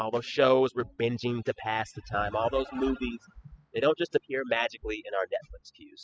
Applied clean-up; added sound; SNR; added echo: classical method spectral subtraction.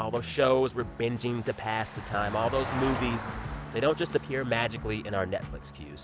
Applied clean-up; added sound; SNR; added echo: none; Vehicle; 12 dB; none.